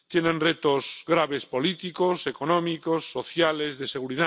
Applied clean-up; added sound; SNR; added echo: none; none; none; none.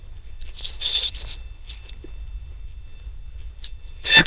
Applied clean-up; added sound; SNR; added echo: neural diffusion model UNIVERSE++.